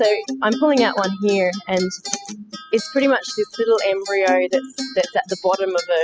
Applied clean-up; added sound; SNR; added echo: classical method spectral subtraction.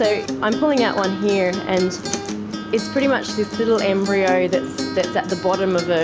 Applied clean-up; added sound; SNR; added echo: none; Acoustic guitar; 8 dB; none.